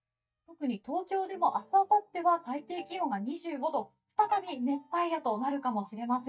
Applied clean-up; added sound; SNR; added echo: neural mask model DeepFilterNet 3.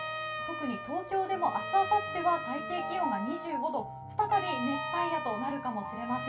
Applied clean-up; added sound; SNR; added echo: none; Trumpet; 7 dB; reverberation time 0.2 s.